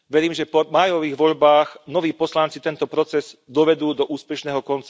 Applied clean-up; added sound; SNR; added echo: none; none; none; none.